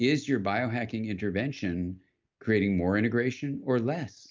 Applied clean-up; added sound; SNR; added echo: none; none; none; none.